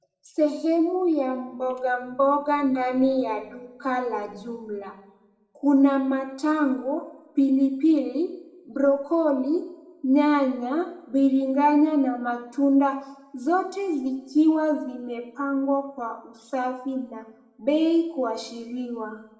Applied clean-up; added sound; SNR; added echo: none; none; none; reverberation time 0.7 s.